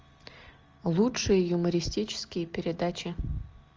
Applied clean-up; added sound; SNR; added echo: none; none; none; none.